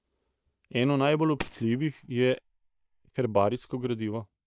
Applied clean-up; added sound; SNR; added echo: neural mask model DeepFilterNet 3.